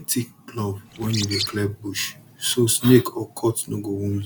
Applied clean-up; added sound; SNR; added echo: none; Bird; 7 dB; none.